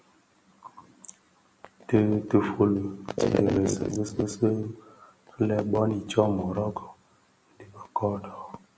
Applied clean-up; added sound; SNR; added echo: none; none; none; none.